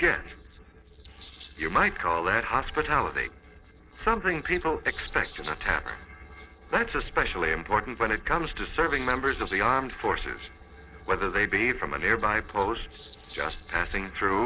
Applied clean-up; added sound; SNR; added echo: neural separator model SepFormer DNS4.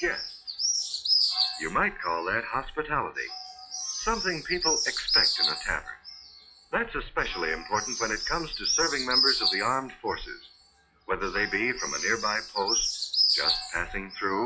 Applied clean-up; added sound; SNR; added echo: classical method log-MMSE.